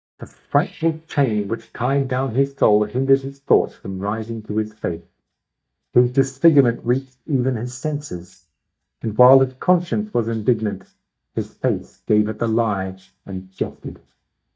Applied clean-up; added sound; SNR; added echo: neural mask model DeepFilterNet 3.